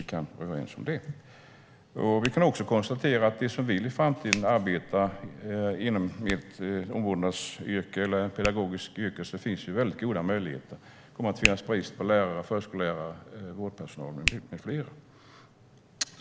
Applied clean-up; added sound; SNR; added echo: none; Hands; 11 dB; none.